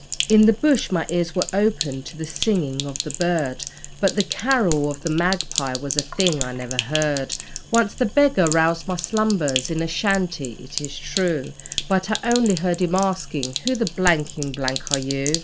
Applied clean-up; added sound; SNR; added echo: none; Sink (filling or washing); 8 dB; none.